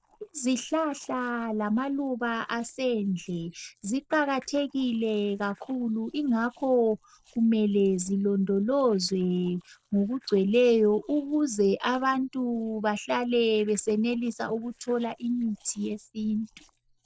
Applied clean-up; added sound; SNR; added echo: neural separator model SepFormer DNS4.